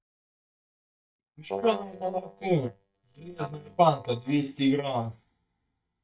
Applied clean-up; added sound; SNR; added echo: neural mask model DeepFilterNet 3.